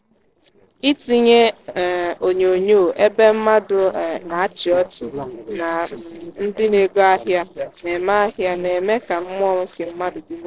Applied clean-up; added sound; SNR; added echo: neural separator model SepFormer DNS4.